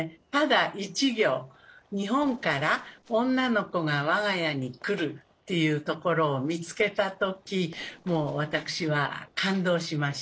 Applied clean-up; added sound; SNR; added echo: neural separator model SepFormer DNS4.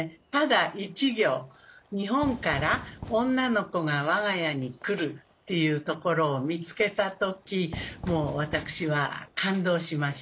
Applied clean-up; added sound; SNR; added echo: none; Fire / Fireworks; 17 dB; none.